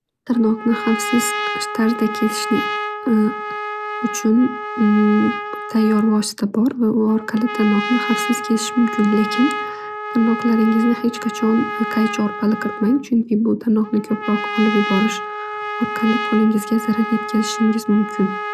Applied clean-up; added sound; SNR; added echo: none; Trumpet; 7 dB; none.